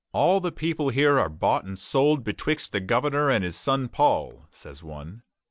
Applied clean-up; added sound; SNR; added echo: none; none; none; none.